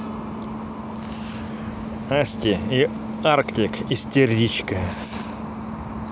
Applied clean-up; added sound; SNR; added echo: none; none; none; none.